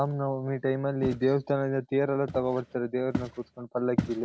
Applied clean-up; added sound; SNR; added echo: none; Walk, footsteps; 10 dB; none.